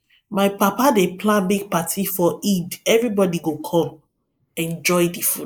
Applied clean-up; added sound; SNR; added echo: neural mask model Resemble Enhance denoiser.